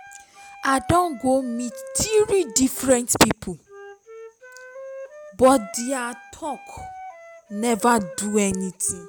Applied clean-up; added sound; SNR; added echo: none; Wind instrument, woodwind instrument; 18 dB; none.